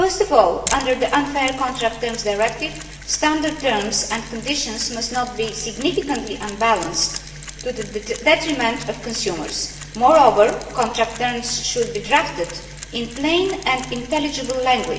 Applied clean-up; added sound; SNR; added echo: none; Mechanisms; 14 dB; reverberation time 0.8 s.